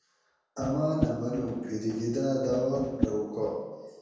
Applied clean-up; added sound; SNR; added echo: none; Whoosh, swoosh, swish; 8 dB; reverberation time 1.2 s.